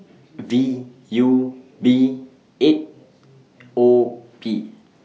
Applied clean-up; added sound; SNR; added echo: none; none; none; none.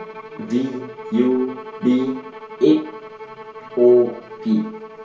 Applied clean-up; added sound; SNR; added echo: none; Bowed string instrument; 15 dB; reverberation time 0.2 s.